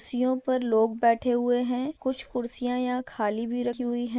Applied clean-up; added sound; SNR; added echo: neural mask model Resemble Enhance denoiser.